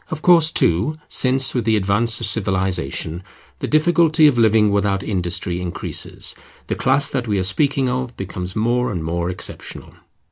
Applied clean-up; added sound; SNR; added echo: none; none; none; none.